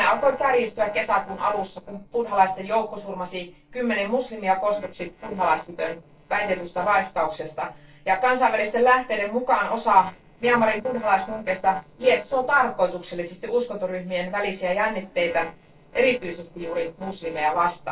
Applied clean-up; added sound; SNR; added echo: neural separator model SepFormer DNS4.